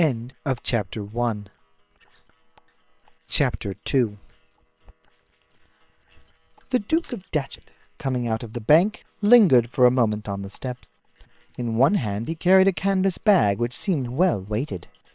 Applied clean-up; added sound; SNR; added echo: neural separator model SepFormer WHAM!.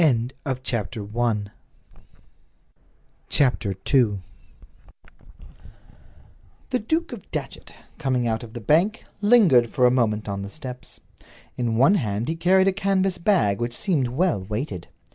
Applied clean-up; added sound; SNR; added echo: none; none; none; none.